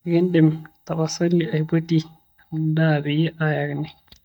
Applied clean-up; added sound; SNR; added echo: neural mask model DeepFilterNet 3.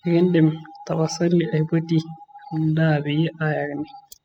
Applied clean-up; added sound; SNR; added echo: classical method spectral subtraction.